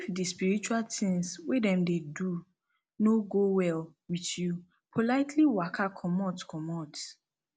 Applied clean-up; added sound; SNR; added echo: none; none; none; none.